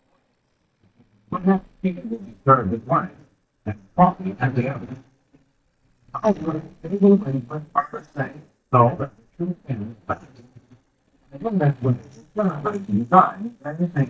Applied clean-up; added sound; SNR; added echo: neural mask model DeepFilterNet 3.